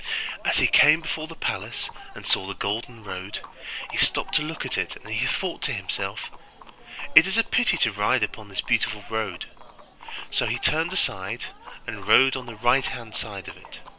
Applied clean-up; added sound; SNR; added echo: none; Livestock, farm animals, working animals; 19 dB; none.